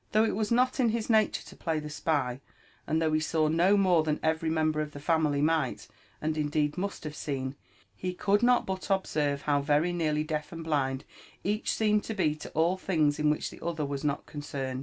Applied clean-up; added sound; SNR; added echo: none; none; none; none.